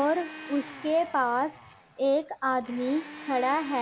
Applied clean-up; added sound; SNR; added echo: none; Domestic sounds, home sounds; 16 dB; none.